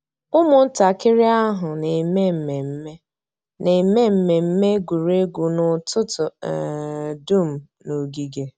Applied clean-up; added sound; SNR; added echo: none; none; none; none.